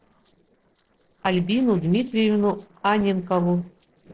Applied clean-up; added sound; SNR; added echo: neural separator model SepFormer DNS4.